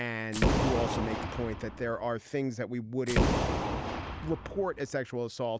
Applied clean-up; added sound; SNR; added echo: none; Boom; -2 dB; none.